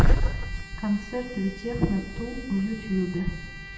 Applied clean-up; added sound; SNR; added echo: none; Trumpet; 18 dB; reverberation time 0.9 s.